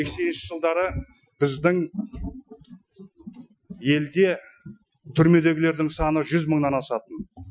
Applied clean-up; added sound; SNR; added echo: classical method Wiener filter.